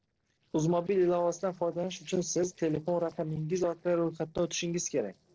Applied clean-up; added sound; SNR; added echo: neural separator model SepFormer DNS4.